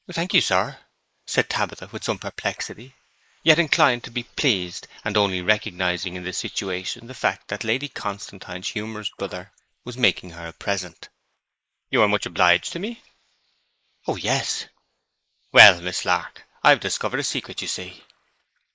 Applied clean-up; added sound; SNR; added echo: neural mask model Resemble Enhance denoiser.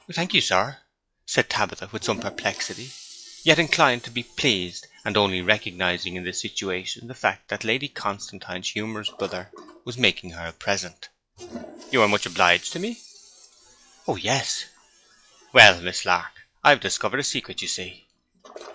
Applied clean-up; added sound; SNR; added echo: classical method log-MMSE.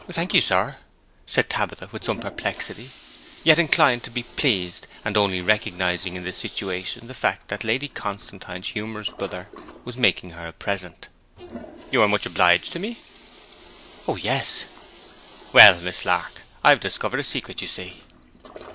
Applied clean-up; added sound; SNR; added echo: none; Toilet flush; 18 dB; none.